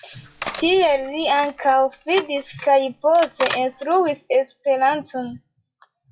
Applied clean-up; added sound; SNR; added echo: classical method WPE with log-MMSE.